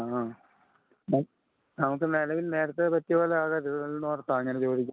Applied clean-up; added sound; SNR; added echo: none; none; none; none.